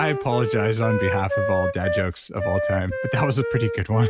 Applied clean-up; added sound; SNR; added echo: none; Wind instrument, woodwind instrument; 3 dB; none.